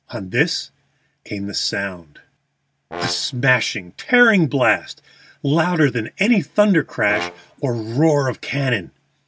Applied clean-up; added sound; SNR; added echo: none; Brass instrument; 15 dB; none.